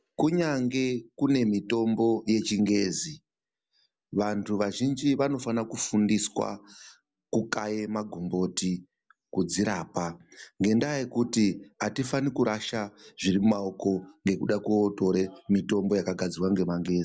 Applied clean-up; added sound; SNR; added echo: none; none; none; none.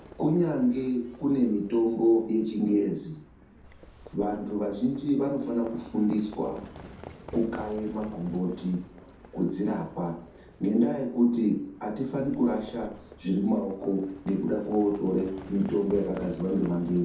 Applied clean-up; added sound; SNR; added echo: none; Livestock, farm animals, working animals; 19 dB; reverberation time 0.6 s.